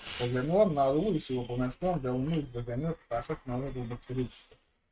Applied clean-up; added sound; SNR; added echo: neural mask model RNNoise.